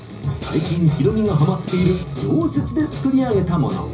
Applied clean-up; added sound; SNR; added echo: none; Cymbal; 15 dB; reverberation time 0.5 s.